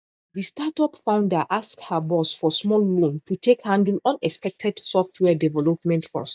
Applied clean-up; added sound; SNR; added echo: neural mask model DeepFilterNet 3.